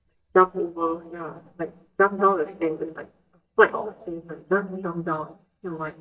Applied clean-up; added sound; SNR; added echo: neural mask model DeepFilterNet 3.